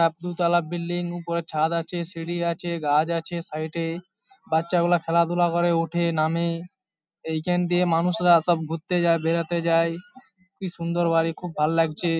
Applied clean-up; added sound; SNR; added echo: none; none; none; none.